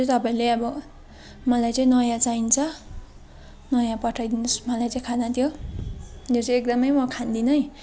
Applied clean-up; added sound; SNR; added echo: none; none; none; none.